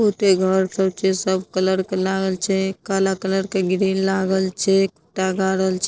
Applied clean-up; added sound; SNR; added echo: neural separator model SepFormer DNS4.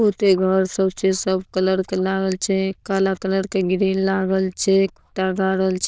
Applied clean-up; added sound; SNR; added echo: neural diffusion model UNIVERSE++.